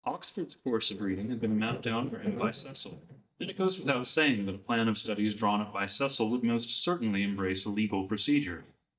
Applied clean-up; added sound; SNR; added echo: neural mask model DeepFilterNet 3.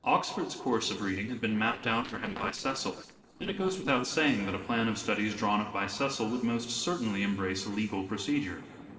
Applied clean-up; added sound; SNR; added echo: neural separator model SepFormer DNS4.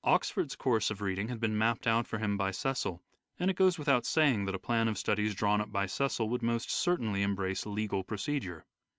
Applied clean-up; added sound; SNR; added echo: none; none; none; none.